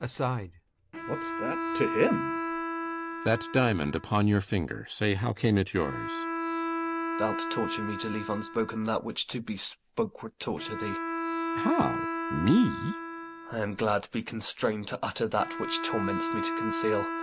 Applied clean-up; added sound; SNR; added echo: none; Bowed string instrument; 5 dB; none.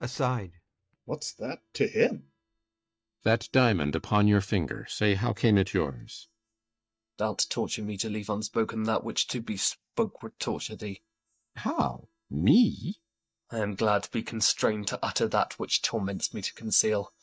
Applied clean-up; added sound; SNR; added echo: neural mask model DeepFilterNet 3.